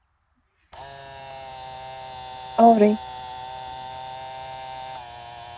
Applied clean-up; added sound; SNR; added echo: none; Camera; 12 dB; none.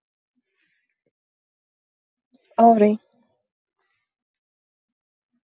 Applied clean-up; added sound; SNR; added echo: none; none; none; none.